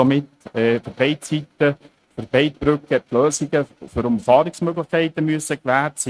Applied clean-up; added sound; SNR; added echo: neural mask model RNNoise.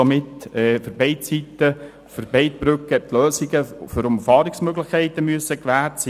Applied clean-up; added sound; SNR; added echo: none; none; none; none.